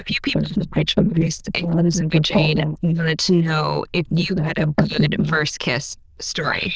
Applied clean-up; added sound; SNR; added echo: neural diffusion model UNIVERSE++.